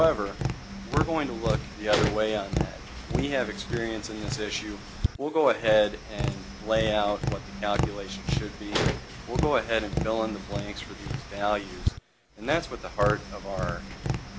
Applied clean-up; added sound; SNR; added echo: none; Tap; 2 dB; none.